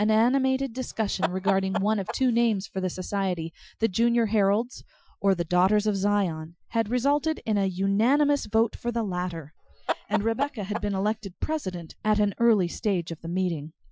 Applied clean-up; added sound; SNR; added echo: classical method Wiener filter.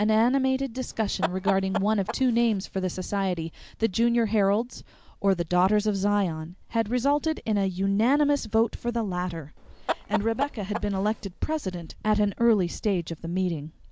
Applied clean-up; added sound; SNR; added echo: none; Chicken, rooster; 8 dB; none.